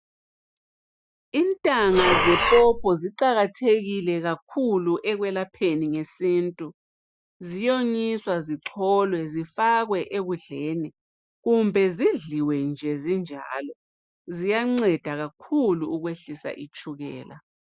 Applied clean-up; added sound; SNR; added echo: classical method Wiener filter.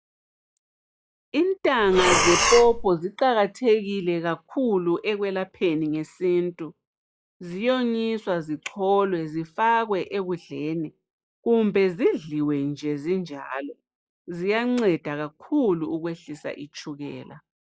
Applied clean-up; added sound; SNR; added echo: classical method log-MMSE.